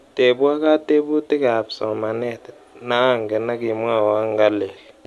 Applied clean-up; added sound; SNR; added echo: none; none; none; none.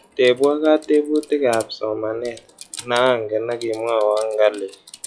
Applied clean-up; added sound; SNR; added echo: classical method log-MMSE.